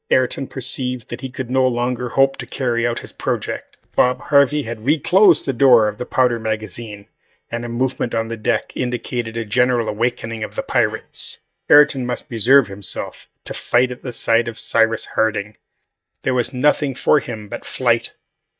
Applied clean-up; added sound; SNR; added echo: neural mask model DeepFilterNet 3.